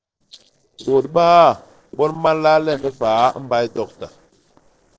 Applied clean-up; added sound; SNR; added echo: neural separator model SepFormer DNS4.